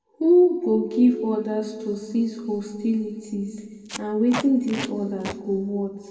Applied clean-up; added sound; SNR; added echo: none; Packing tape, duct tape; 12 dB; reverberation time 1.8 s.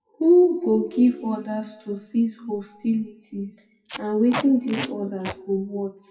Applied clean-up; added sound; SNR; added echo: classical method WPE with log-MMSE.